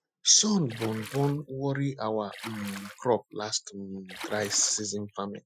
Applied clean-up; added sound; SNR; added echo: classical method Wiener filter.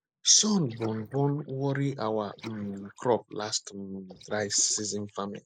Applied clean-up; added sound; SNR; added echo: neural mask model Resemble Enhance denoiser.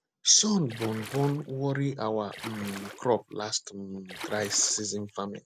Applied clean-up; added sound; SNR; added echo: none; Splash, splatter; 14 dB; none.